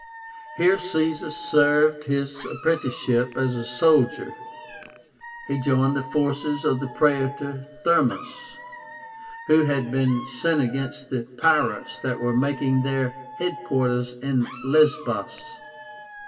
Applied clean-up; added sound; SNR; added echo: none; Alarm / Dog; 16 dB; reverberation time 1.3 s.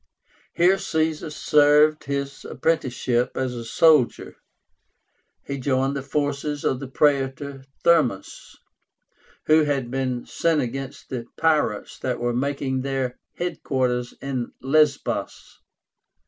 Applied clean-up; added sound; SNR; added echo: none; none; none; none.